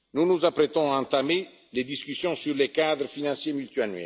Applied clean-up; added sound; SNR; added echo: none; none; none; none.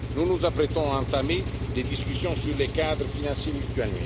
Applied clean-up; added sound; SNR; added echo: none; Engine; 2 dB; none.